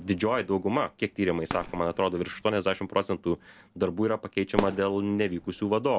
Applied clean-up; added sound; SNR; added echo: none; Fireworks; 13 dB; none.